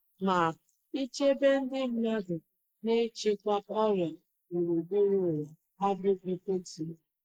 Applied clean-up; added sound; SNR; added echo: neural mask model Resemble Enhance denoiser.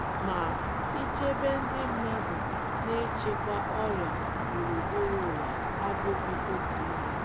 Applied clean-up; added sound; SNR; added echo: none; Rain; -4 dB; none.